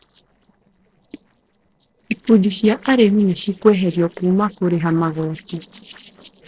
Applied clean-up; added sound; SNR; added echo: neural separator model SepFormer DNS4.